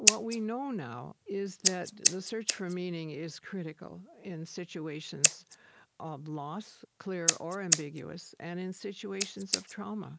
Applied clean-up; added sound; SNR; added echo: none; Scissors; -4 dB; none.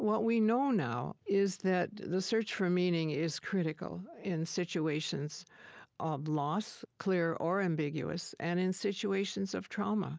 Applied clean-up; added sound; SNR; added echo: none; none; none; none.